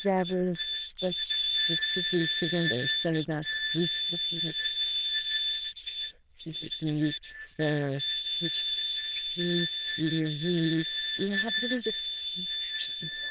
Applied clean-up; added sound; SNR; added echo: neural diffusion model UNIVERSE++.